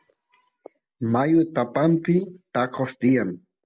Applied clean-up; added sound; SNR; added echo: none; none; none; none.